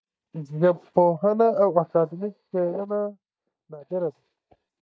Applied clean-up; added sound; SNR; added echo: neural mask model DeepFilterNet 3.